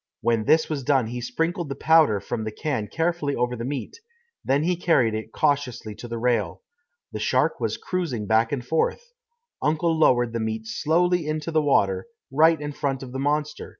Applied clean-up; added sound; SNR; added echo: none; none; none; none.